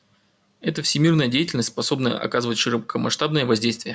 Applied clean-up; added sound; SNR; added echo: none; none; none; none.